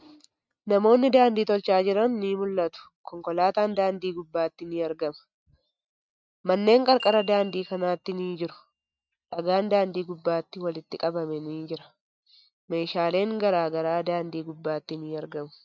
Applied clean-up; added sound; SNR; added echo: neural mask model RNNoise.